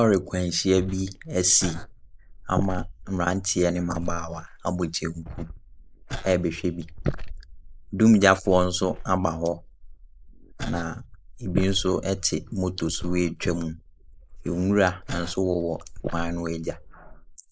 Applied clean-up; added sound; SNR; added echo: neural mask model Resemble Enhance denoiser.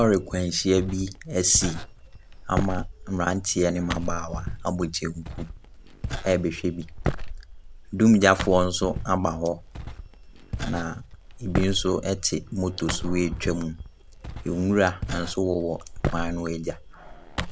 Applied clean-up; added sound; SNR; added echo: none; Walk, footsteps; 7 dB; none.